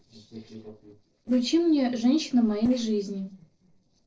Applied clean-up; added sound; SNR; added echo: neural separator model SepFormer DNS4.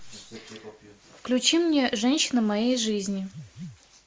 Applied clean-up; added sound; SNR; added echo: none; none; none; none.